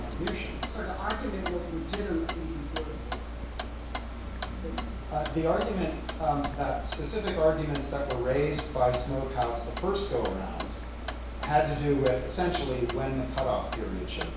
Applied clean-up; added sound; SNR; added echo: none; Clock; 4 dB; reverberation time 0.6 s.